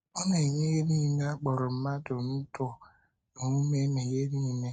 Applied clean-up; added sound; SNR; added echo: neural mask model RNNoise.